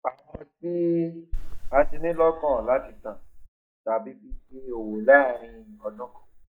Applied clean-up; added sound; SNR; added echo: neural mask model DeepFilterNet 3.